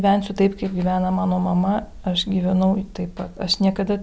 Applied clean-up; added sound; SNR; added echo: none; none; none; none.